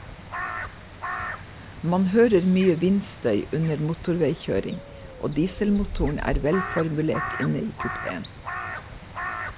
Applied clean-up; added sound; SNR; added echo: none; Crow; 9 dB; none.